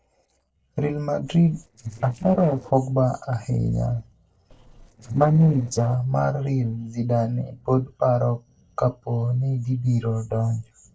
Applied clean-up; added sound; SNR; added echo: neural separator model SepFormer DNS4.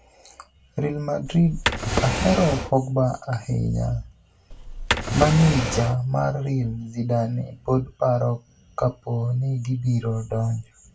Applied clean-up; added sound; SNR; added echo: none; Drawer open or close; 2 dB; reverberation time 0.1 s.